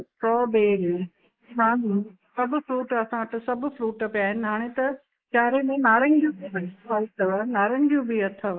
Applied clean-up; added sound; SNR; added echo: neural mask model Resemble Enhance denoiser.